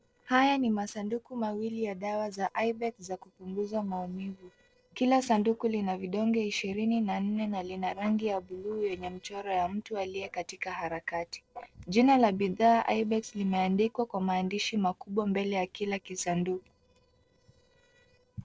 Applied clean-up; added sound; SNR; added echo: neural separator model SepFormer DNS4.